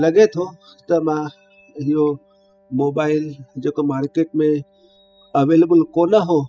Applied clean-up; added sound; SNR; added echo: classical method spectral subtraction.